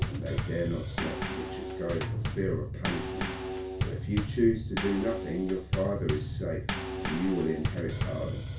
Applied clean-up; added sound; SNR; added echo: none; Bass drum / Snare drum / Drum kit; 0 dB; reverberation time 0.3 s.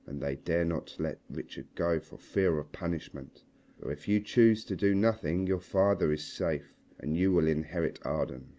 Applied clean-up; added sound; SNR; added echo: none; none; none; none.